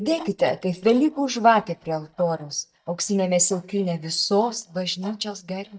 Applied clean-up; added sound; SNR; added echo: neural mask model DeepFilterNet 3.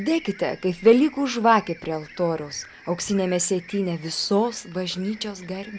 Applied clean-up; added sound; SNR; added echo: none; none; none; none.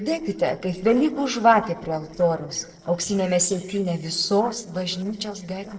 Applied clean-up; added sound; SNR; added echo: neural separator model SepFormer DNS4.